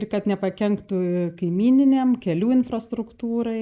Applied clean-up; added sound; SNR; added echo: neural mask model Resemble Enhance denoiser.